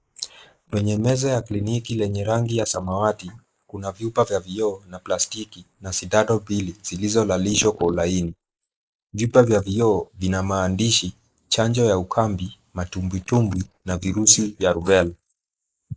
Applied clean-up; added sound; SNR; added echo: neural mask model Resemble Enhance denoiser.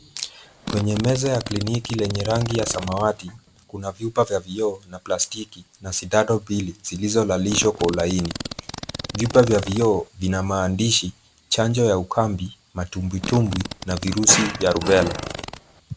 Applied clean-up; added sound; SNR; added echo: none; Fart; 10 dB; none.